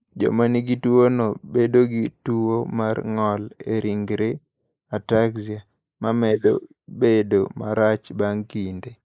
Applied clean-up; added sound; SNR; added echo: neural mask model Resemble Enhance denoiser.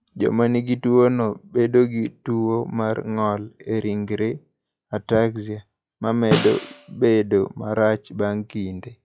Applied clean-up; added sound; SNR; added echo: classical method log-MMSE.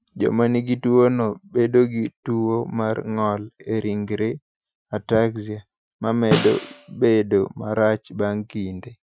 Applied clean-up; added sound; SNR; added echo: classical method Wiener filter.